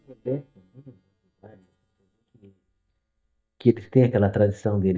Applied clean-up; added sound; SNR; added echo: neural mask model DeepFilterNet 3.